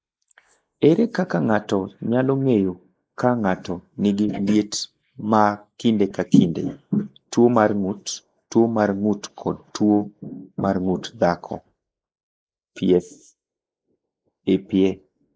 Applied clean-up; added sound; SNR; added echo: neural mask model Resemble Enhance denoiser.